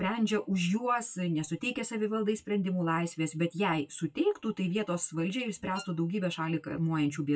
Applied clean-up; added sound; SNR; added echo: classical method WPE with log-MMSE.